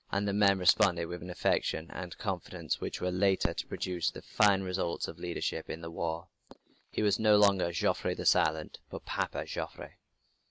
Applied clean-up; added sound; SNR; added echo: neural mask model Resemble Enhance denoiser.